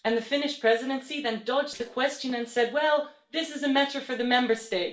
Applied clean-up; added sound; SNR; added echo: neural separator model SepFormer DNS4.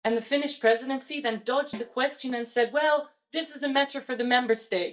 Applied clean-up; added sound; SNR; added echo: neural mask model DeepFilterNet 3.